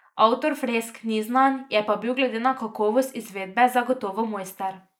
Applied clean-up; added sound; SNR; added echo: neural mask model Resemble Enhance denoiser.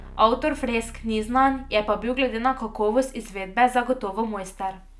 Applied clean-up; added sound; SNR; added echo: none; Keyboard (musical); 17 dB; none.